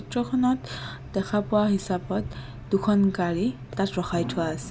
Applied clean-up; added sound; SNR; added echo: none; none; none; none.